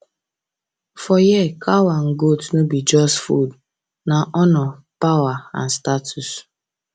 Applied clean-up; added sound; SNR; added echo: none; none; none; none.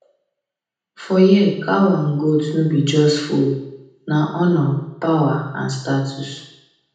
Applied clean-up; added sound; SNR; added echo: none; none; none; reverberation time 0.8 s.